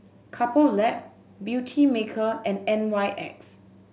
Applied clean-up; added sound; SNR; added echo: none; none; none; none.